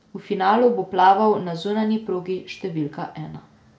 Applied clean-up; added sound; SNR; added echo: none; none; none; reverberation time 0.5 s.